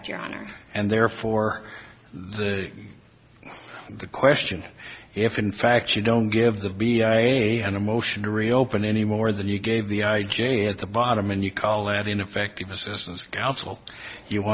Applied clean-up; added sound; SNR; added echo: none; none; none; none.